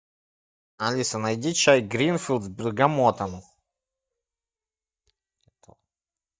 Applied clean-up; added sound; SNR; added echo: neural mask model DeepFilterNet 3.